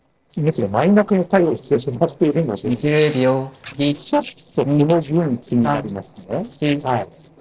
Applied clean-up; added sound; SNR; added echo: neural separator model SepFormer DNS4.